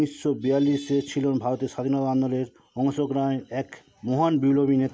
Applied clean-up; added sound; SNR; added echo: none; none; none; none.